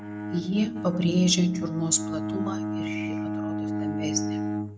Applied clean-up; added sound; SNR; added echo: neural mask model RNNoise.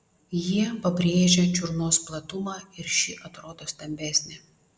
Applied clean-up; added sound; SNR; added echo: none; none; none; none.